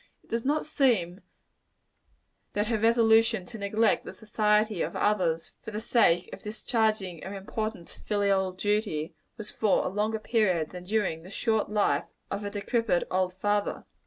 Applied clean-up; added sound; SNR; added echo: none; none; none; none.